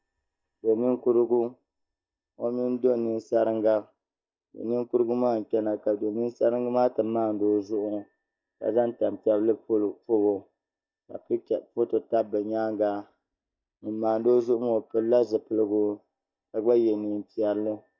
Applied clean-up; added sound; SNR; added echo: neural mask model DeepFilterNet 3.